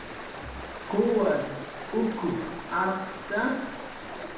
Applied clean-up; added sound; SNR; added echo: none; Stream; 9 dB; reverberation time 0.9 s.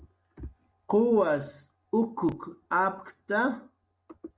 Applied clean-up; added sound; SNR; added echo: none; none; none; none.